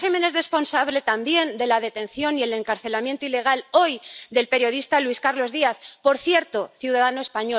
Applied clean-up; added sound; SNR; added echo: none; none; none; none.